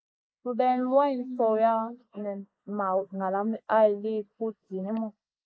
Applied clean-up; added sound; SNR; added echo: neural mask model Resemble Enhance denoiser.